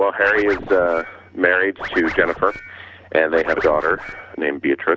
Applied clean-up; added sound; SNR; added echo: none; Scratching (performance technique); 13 dB; none.